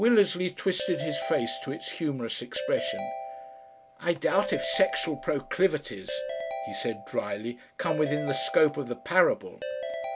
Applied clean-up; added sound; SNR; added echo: none; Ringtone / Keyboard (musical); 8 dB; none.